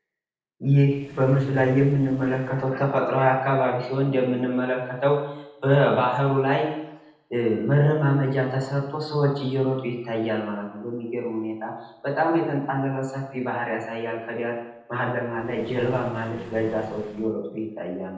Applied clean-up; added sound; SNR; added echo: neural separator model SepFormer DNS4.